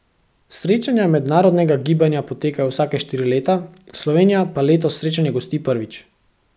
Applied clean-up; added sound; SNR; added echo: none; none; none; none.